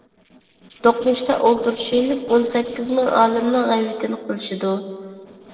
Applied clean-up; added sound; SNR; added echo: neural separator model SepFormer DNS4.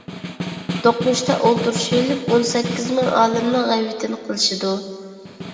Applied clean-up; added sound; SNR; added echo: none; Snare drum; 9 dB; reverberation time 2.0 s.